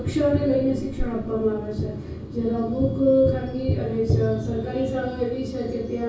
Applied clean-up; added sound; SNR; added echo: none; Tap; 6 dB; reverberation time 0.6 s.